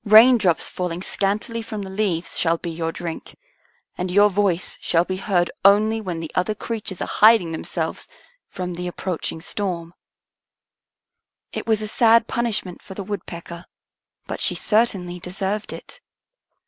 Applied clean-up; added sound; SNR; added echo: none; none; none; none.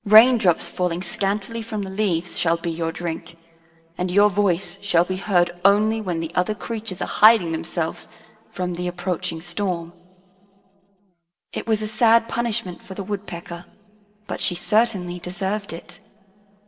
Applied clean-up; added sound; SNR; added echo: none; none; none; reverberation time 2.3 s.